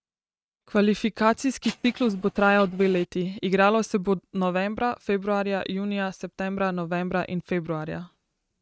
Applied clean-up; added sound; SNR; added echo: neural mask model RNNoise.